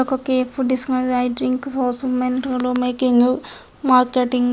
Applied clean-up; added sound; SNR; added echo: none; none; none; none.